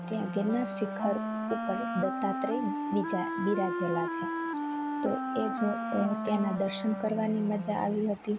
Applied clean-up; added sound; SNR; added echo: none; Wind instrument, woodwind instrument; 2 dB; none.